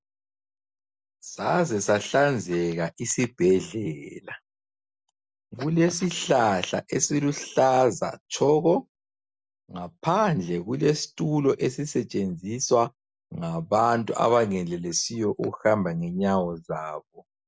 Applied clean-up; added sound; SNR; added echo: none; none; none; none.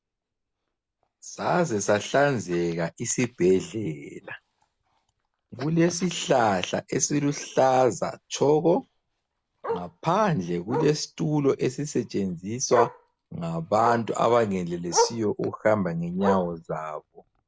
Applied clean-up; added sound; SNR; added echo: none; Bark; 11 dB; none.